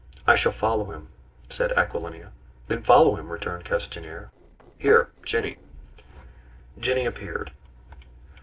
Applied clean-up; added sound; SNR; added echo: neural separator model SepFormer DNS4.